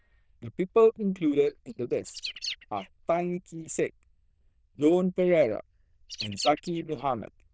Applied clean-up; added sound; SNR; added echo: neural diffusion model UNIVERSE++.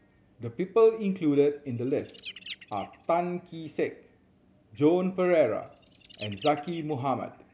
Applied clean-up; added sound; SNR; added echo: none; Bird; 19 dB; none.